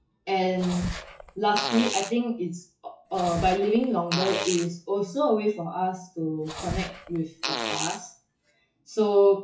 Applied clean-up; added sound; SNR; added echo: classical method WPE with log-MMSE.